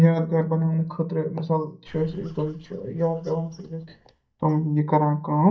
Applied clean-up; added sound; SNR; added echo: neural mask model DeepFilterNet 3.